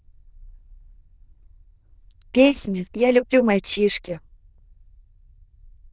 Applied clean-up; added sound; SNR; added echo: neural diffusion model UNIVERSE++.